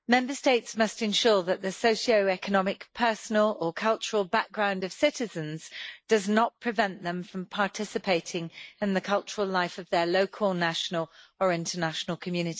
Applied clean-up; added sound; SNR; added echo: neural mask model Resemble Enhance denoiser.